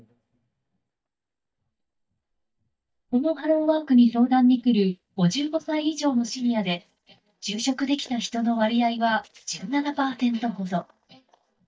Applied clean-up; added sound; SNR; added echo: neural mask model DeepFilterNet 3.